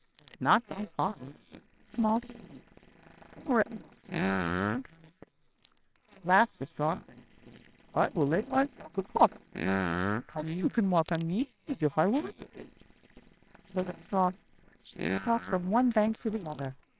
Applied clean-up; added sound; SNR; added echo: neural separator model SepFormer WHAMR!.